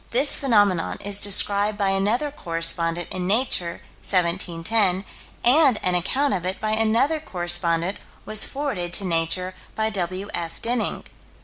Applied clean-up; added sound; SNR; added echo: none; none; none; none.